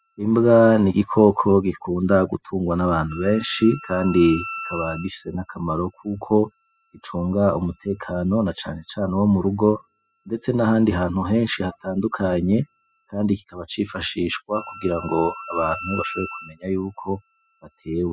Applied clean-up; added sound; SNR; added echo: classical method spectral subtraction.